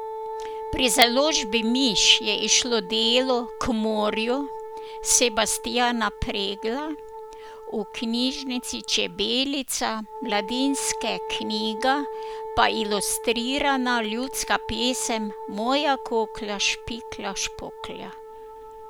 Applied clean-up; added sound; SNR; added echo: none; Wind instrument, woodwind instrument; 10 dB; none.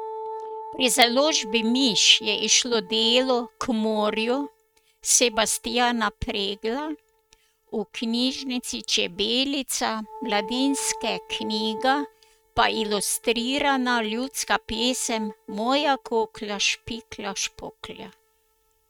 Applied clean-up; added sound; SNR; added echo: neural mask model RNNoise.